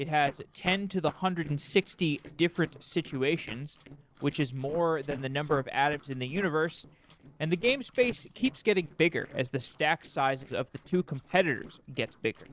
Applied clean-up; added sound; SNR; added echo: neural separator model SepFormer DNS4.